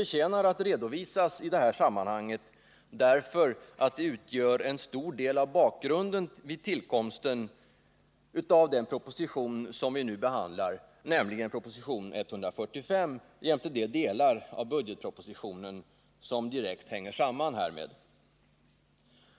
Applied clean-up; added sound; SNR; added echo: none; none; none; none.